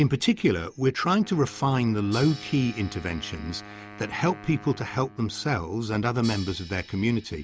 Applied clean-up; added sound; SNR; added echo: none; Crash cymbal + Wind instrument, woodwind instrument; 18 dB; none.